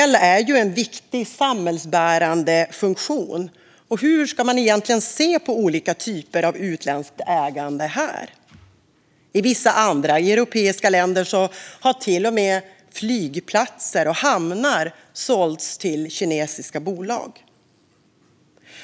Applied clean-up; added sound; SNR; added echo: none; none; none; none.